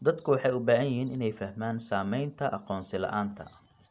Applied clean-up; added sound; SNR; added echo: none; none; none; none.